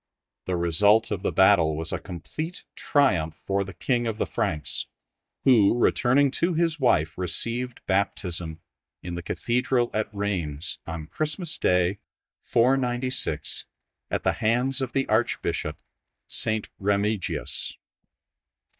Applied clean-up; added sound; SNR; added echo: neural mask model DeepFilterNet 3.